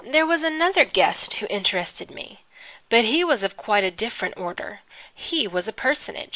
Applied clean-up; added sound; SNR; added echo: none; none; none; none.